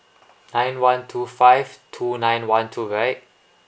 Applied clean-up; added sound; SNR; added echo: none; none; none; none.